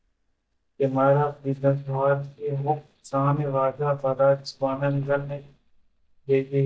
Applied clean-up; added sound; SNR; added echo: neural mask model DeepFilterNet 3.